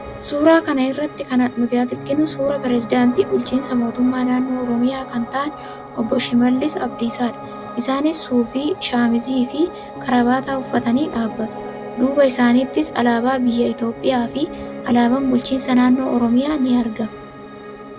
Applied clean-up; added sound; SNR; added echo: none; Piano; 13 dB; none.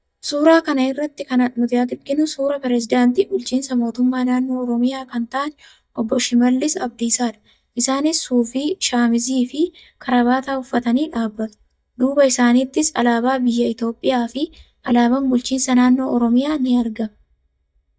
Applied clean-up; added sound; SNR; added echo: neural mask model DeepFilterNet 3.